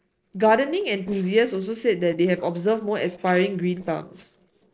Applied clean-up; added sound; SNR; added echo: neural separator model SepFormer DNS4.